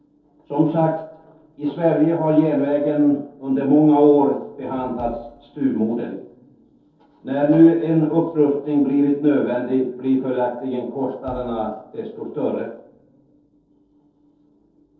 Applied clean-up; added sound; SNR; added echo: neural separator model SepFormer DNS4.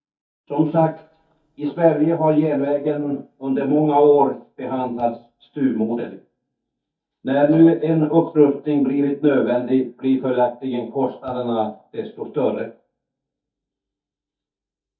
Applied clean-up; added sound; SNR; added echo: neural mask model DeepFilterNet 3.